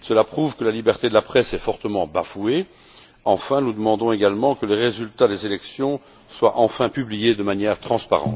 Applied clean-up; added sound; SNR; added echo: none; none; none; none.